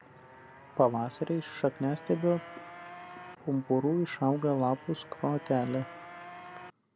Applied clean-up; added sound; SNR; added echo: none; Motorcycle; 17 dB; none.